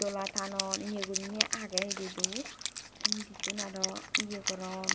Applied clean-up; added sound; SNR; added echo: none; Wind instrument, woodwind instrument; -3 dB; none.